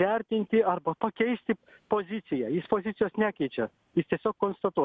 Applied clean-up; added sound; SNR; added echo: none; none; none; none.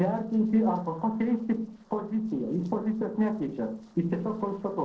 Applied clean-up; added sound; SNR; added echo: neural separator model SepFormer DNS4.